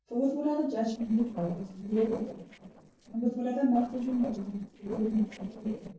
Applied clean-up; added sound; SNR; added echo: neural separator model SepFormer DNS4.